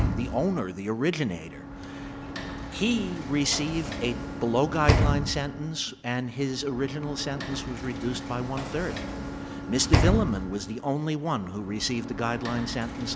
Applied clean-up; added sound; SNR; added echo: none; Sliding door / Slam; 2 dB; none.